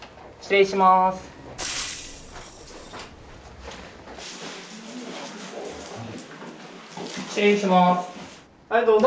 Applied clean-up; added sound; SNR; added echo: none; Frying (food); 12 dB; none.